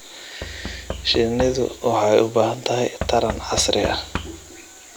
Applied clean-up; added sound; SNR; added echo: none; Knock / Wood; 11 dB; none.